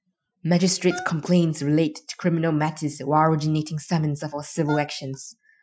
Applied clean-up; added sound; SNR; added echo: classical method Wiener filter.